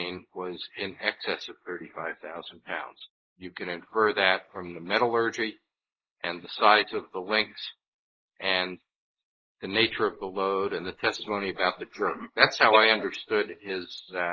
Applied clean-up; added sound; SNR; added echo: neural mask model Resemble Enhance denoiser.